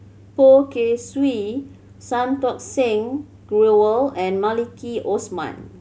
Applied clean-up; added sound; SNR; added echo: none; none; none; none.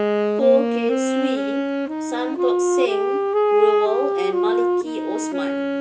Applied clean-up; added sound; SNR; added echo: none; Wind instrument, woodwind instrument; -4 dB; reverberation time 0.2 s.